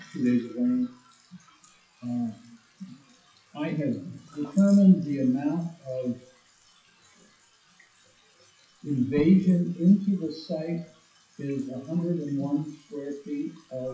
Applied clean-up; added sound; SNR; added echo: classical method WPE with log-MMSE.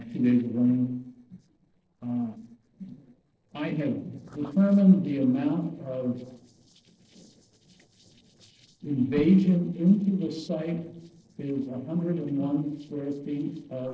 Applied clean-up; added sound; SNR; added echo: neural separator model SepFormer DNS4.